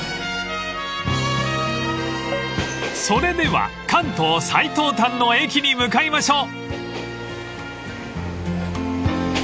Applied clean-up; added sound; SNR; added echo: none; Keyboard (musical); 14 dB; none.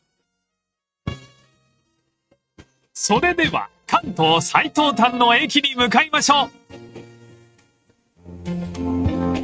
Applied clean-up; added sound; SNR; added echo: neural mask model RNNoise.